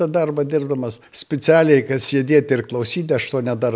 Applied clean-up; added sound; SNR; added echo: none; none; none; none.